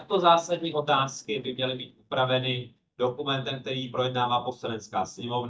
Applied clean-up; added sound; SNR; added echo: neural mask model DeepFilterNet 3.